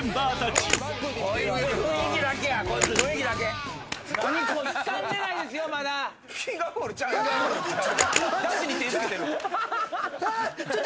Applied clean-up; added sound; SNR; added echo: none; Camera; 4 dB; none.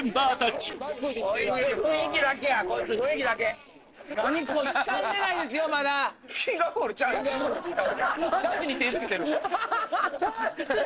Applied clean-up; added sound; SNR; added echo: neural separator model SepFormer DNS4.